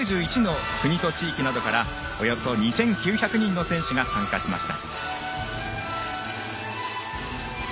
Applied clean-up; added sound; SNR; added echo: none; Strum; 17 dB; none.